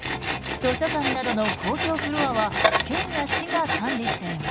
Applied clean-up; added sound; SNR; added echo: none; Tools; 0 dB; none.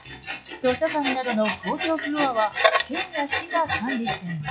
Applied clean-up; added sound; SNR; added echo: classical method log-MMSE.